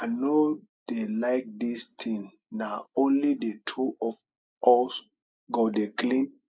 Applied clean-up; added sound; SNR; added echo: neural mask model Resemble Enhance denoiser.